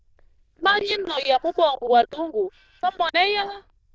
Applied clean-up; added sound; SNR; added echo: neural diffusion model UNIVERSE++.